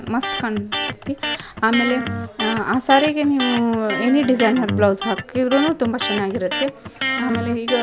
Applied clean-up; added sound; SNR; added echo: none; Electric guitar; 6 dB; none.